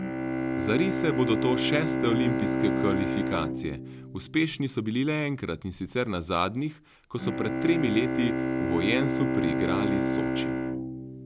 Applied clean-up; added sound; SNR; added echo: none; Bowed string instrument; 0 dB; none.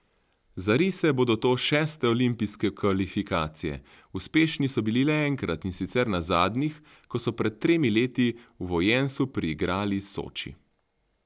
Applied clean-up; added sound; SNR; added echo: none; none; none; none.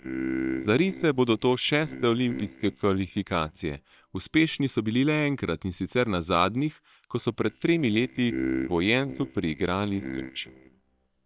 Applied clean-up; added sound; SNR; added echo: neural separator model SepFormer WHAM!.